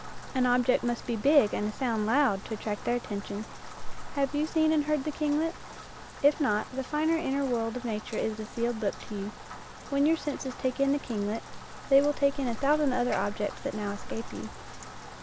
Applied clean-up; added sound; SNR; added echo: none; Rain; 10 dB; none.